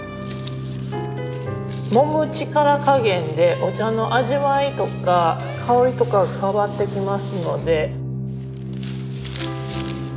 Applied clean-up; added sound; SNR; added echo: none; Organ; 7 dB; none.